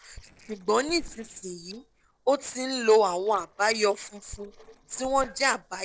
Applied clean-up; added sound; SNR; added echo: neural separator model SepFormer DNS4.